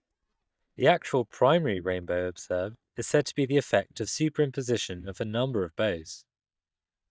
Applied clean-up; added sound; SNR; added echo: neural mask model DeepFilterNet 3.